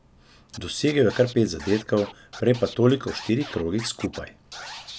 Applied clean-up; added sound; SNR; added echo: none; Scratching (performance technique); 17 dB; none.